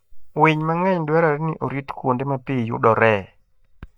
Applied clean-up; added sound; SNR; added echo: neural mask model DeepFilterNet 3.